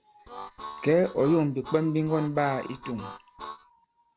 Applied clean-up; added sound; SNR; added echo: none; Harmonica; 14 dB; none.